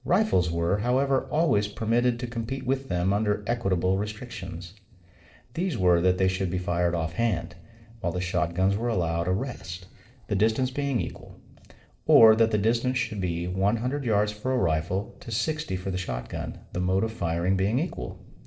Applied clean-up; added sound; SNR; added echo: neural separator model SepFormer DNS4.